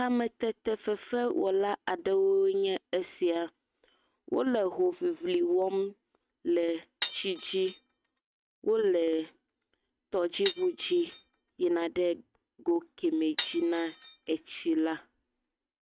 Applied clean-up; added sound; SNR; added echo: neural mask model RNNoise.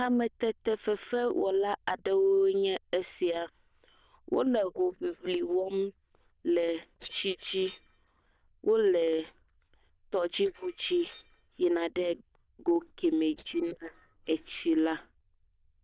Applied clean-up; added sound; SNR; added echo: neural diffusion model UNIVERSE++.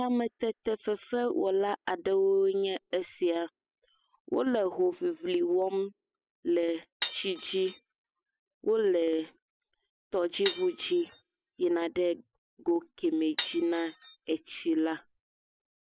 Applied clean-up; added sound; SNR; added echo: classical method spectral subtraction.